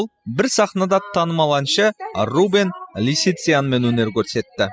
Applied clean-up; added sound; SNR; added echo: classical method spectral subtraction.